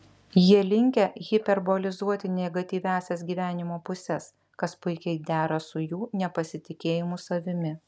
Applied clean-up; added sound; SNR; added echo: none; none; none; none.